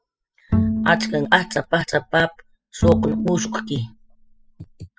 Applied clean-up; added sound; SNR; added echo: classical method spectral subtraction.